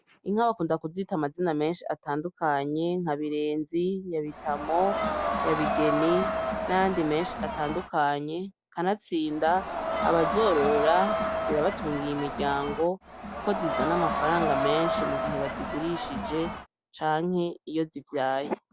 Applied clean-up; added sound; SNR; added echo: none; Crowd; 1 dB; none.